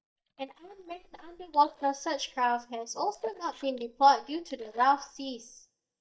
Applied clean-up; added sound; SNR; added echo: neural mask model DeepFilterNet 3.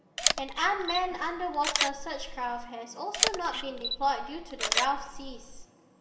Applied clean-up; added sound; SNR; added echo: none; Camera; 0 dB; reverberation time 1.9 s.